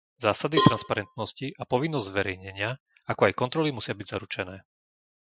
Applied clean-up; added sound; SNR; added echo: classical method Wiener filter.